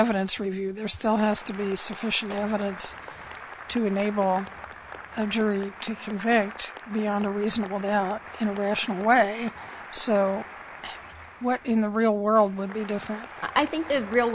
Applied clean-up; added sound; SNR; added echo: none; Applause; 16 dB; none.